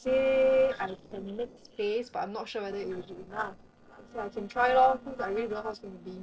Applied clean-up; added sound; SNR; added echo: neural separator model SepFormer DNS4.